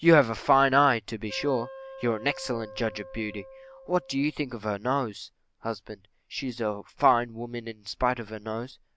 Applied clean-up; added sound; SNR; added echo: none; Wind instrument, woodwind instrument; 17 dB; none.